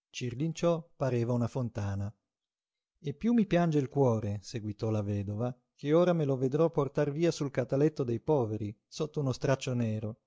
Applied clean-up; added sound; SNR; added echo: none; none; none; none.